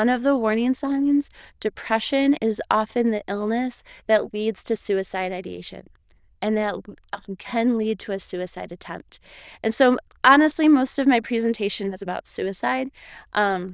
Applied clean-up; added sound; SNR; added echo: neural diffusion model UNIVERSE++.